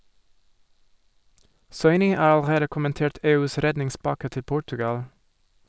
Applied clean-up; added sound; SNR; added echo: none; none; none; none.